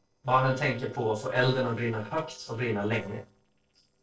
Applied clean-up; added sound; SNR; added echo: neural separator model SepFormer DNS4.